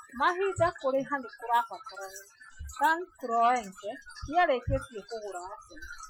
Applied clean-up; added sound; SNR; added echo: classical method Wiener filter.